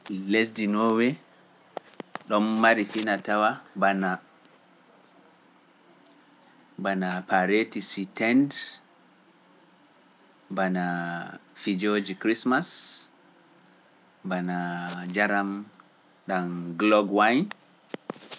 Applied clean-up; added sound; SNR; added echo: none; none; none; none.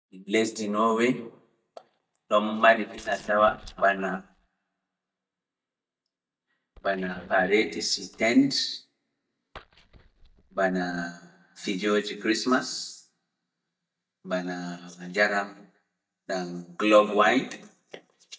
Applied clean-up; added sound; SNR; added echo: neural mask model DeepFilterNet 3.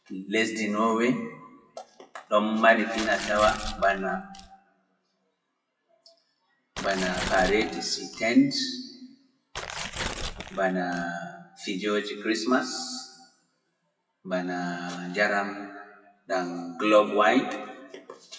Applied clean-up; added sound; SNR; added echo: classical method WPE with log-MMSE.